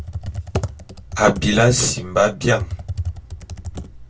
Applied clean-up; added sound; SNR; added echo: none; Computer keyboard; 8 dB; reverberation time 0.1 s.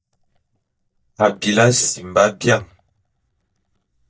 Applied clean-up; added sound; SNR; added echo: neural mask model DeepFilterNet 3.